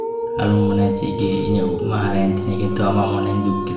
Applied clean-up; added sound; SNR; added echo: none; Dog; 5 dB; reverberation time 0.9 s.